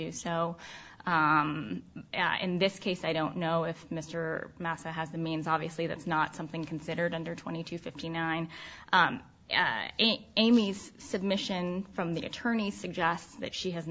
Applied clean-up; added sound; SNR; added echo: none; none; none; none.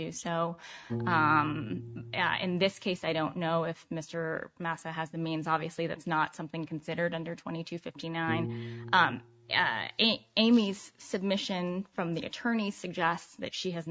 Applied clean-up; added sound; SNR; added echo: neural mask model RNNoise.